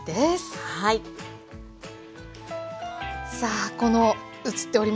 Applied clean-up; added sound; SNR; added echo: none; none; none; none.